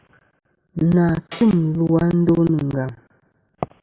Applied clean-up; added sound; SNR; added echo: none; Tambourine; 8 dB; none.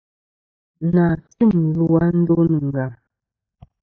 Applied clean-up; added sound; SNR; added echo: neural mask model DeepFilterNet 3.